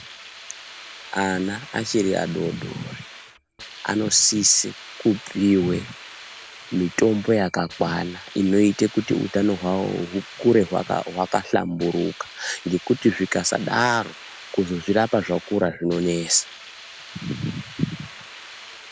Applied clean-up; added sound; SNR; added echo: none; Hiss; 18 dB; none.